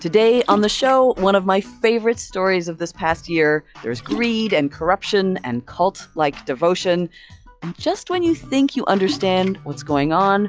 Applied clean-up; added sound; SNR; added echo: classical method log-MMSE.